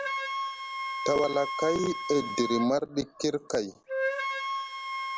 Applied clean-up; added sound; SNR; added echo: none; Wind instrument, woodwind instrument; 3 dB; none.